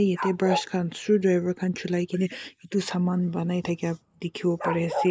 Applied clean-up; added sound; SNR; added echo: neural mask model Resemble Enhance denoiser.